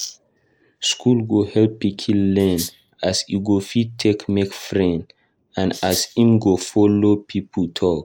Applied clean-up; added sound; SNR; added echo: neural mask model Resemble Enhance denoiser.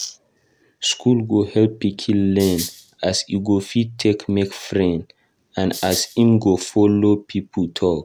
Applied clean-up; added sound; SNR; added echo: none; Rattle (instrument); 12 dB; none.